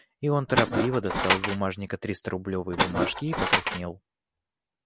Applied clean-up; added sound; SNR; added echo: none; Tools; -3 dB; none.